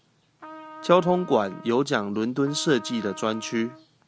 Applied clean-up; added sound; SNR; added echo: none; Trumpet; 18 dB; none.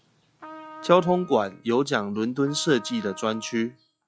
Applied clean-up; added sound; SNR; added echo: classical method log-MMSE.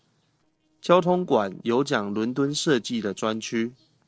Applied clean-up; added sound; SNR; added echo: neural separator model SepFormer DNS4.